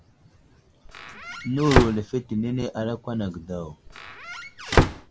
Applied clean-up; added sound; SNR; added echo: none; Squeak / Slam / Wood; -4 dB; none.